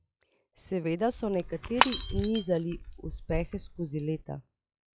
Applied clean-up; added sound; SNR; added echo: classical method log-MMSE.